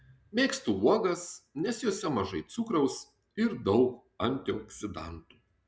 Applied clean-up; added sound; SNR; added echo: none; none; none; none.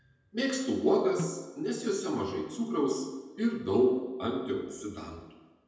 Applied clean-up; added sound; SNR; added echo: none; Snare drum; 12 dB; reverberation time 1.0 s.